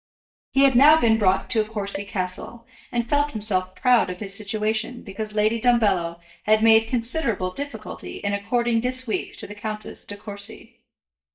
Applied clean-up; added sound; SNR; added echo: neural mask model DeepFilterNet 3.